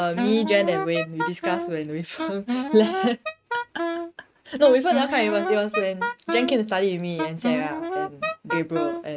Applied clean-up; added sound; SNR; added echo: neural mask model RNNoise.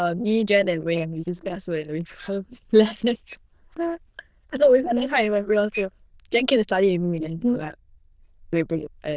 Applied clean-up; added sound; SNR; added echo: neural diffusion model UNIVERSE++.